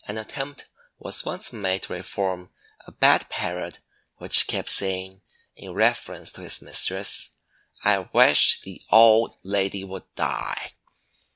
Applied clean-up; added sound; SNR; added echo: none; none; none; none.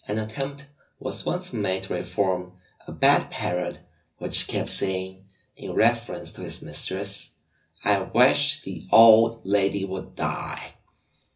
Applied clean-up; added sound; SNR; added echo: none; none; none; reverberation time 0.4 s.